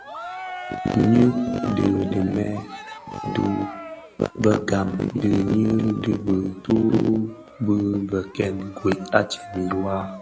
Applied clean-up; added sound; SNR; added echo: none; Cheering; 15 dB; none.